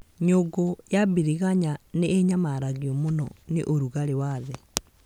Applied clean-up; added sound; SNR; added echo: none; none; none; none.